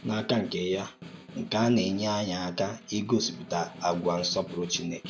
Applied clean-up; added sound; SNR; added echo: none; Snare drum; 17 dB; none.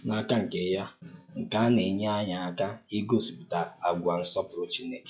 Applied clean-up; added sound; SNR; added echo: classical method log-MMSE.